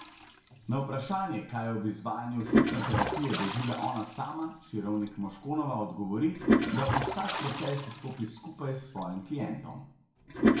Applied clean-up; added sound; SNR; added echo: none; Toilet flush; -1 dB; reverberation time 0.8 s.